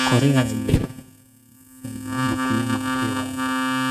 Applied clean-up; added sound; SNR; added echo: neural mask model RNNoise.